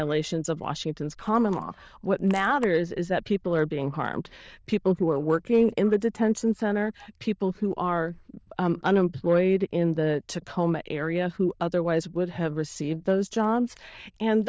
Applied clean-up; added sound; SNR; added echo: neural diffusion model UNIVERSE++.